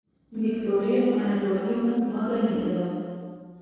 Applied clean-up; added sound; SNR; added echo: neural separator model SepFormer DNS4.